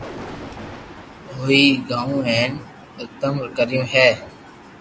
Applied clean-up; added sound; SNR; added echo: none; Thunder; 19 dB; none.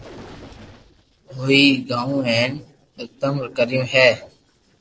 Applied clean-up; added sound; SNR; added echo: neural separator model SepFormer DNS4.